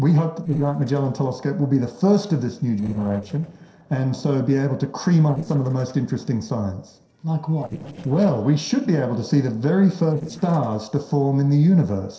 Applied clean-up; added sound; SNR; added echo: neural separator model SepFormer DNS4.